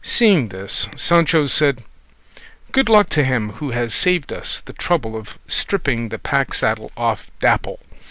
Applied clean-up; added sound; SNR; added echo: none; none; none; none.